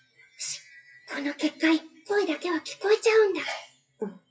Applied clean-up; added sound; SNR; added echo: classical method WPE with log-MMSE.